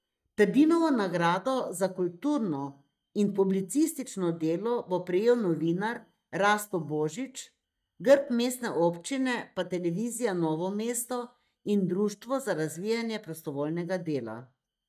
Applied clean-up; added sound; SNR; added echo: neural mask model DeepFilterNet 3.